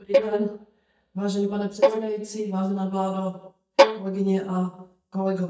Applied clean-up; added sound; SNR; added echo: neural mask model DeepFilterNet 3.